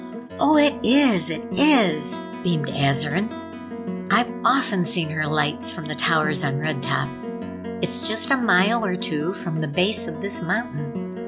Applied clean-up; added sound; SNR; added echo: none; Plucked string instrument; 9 dB; none.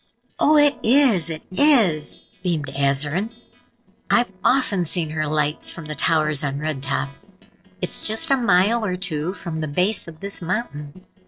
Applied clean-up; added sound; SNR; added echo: neural separator model SepFormer DNS4.